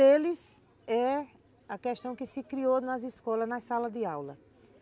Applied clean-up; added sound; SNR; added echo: none; none; none; none.